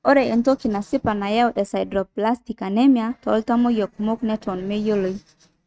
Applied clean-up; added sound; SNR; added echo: neural mask model RNNoise.